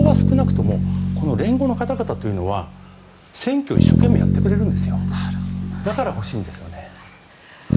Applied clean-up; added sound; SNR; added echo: none; Bass guitar; -4 dB; none.